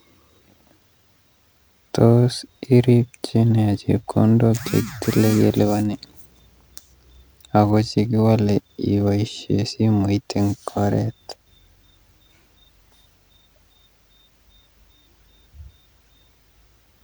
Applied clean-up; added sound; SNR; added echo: none; none; none; none.